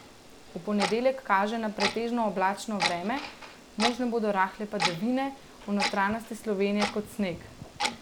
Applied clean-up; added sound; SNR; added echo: none; Tick-tock + Clock; 6 dB; none.